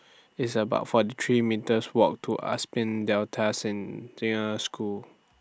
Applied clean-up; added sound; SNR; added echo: none; none; none; none.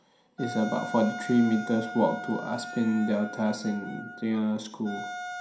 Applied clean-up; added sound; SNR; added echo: none; Wind instrument, woodwind instrument; 11 dB; reverberation time 0.5 s.